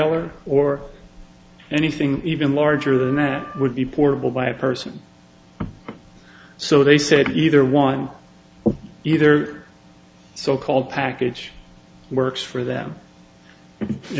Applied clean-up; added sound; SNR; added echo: none; Wind instrument, woodwind instrument; 19 dB; none.